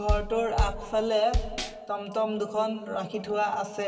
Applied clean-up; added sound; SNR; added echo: none; Bass drum; 2 dB; reverberation time 2.6 s.